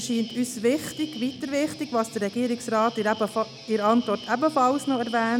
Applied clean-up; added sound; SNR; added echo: none; Alarm + Guitar; 17 dB; none.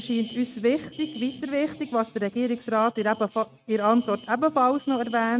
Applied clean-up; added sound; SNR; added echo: neural mask model RNNoise.